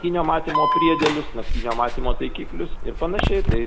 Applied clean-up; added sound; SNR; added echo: none; Alarm; -1 dB; none.